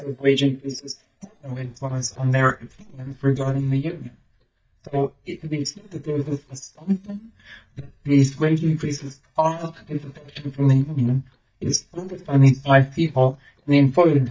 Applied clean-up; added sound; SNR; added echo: neural mask model DeepFilterNet 3.